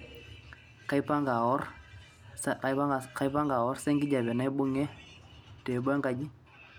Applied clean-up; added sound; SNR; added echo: none; none; none; none.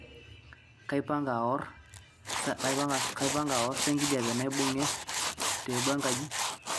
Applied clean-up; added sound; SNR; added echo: none; Tools; 2 dB; none.